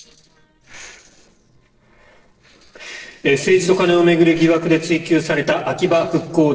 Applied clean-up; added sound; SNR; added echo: neural separator model SepFormer DNS4.